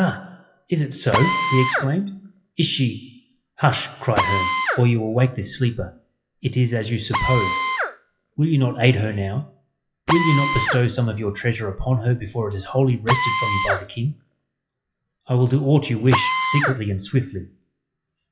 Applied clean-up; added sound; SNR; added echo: classical method WPE with log-MMSE.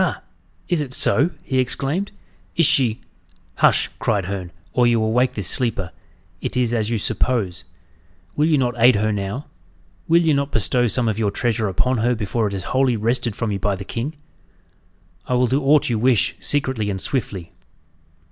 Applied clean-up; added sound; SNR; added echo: none; none; none; none.